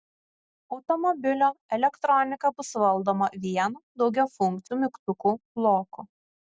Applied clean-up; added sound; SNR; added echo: none; none; none; none.